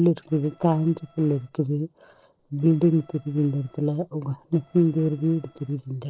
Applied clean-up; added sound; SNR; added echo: neural separator model SepFormer DNS4.